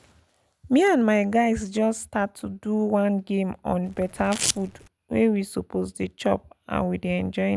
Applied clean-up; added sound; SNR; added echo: none; Domestic sounds, home sounds; 7 dB; none.